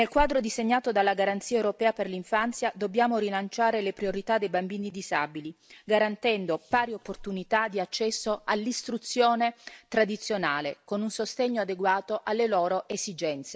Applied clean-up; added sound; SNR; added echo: none; none; none; none.